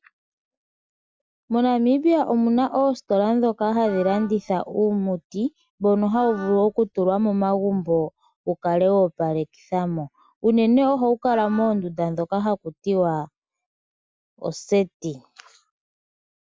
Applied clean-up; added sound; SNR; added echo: none; Wind instrument, woodwind instrument; 19 dB; none.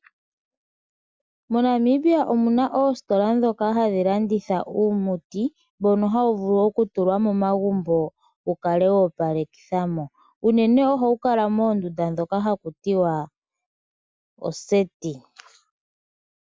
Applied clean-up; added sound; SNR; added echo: none; none; none; none.